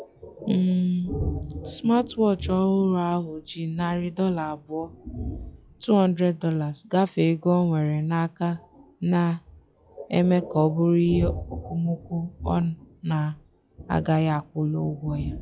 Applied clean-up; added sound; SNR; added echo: classical method log-MMSE.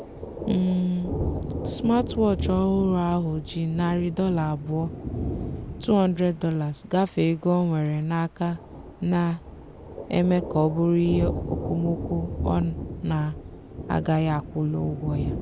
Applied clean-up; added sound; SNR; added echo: none; Thunder; 8 dB; none.